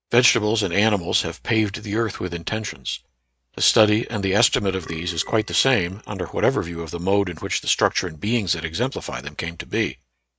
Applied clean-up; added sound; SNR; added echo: neural mask model RNNoise.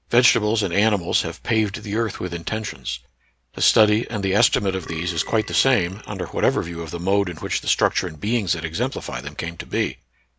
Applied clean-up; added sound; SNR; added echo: none; Burping, eructation; 18 dB; none.